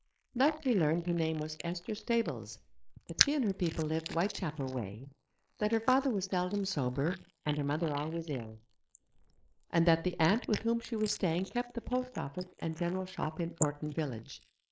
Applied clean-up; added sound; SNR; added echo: neural mask model Resemble Enhance denoiser.